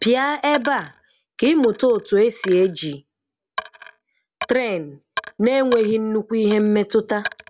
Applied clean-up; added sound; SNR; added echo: none; Coin (dropping); 16 dB; none.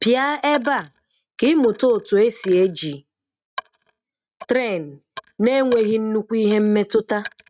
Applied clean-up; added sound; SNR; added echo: neural mask model RNNoise.